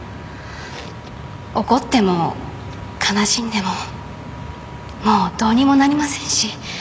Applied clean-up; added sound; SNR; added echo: none; none; none; none.